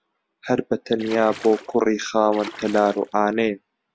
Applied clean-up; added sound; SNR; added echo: none; Splash, splatter; 17 dB; none.